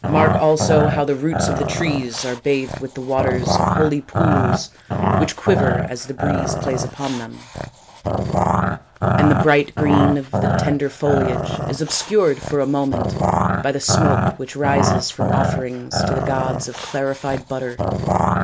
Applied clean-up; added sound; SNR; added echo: none; Growling; -1 dB; none.